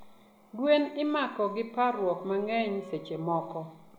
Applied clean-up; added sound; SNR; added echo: none; Wind instrument, woodwind instrument; 20 dB; none.